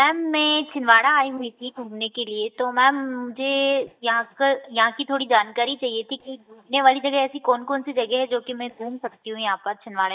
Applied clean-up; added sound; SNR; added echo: neural mask model DeepFilterNet 3.